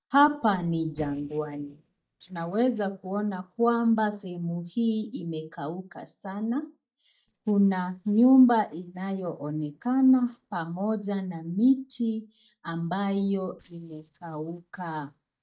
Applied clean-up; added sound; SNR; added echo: neural mask model DeepFilterNet 3.